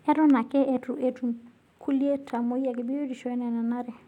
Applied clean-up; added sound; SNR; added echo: none; none; none; none.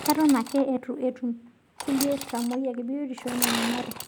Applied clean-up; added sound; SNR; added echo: none; Sawing / Engine; 8 dB; none.